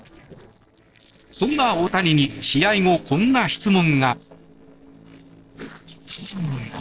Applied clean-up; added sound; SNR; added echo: neural separator model SepFormer DNS4.